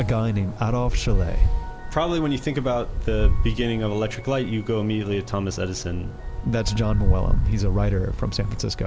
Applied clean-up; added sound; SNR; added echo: none; Wind; 0 dB; none.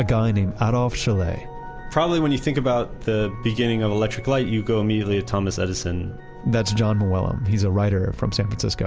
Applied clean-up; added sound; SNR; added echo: none; none; none; none.